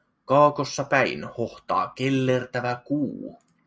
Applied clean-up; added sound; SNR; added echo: none; none; none; none.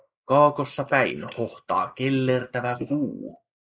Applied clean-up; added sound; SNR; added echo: neural mask model Resemble Enhance denoiser.